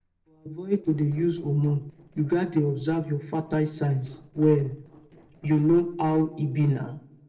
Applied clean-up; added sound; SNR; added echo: neural separator model SepFormer DNS4.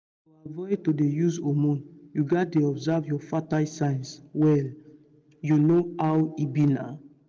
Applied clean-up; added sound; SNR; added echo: none; none; none; none.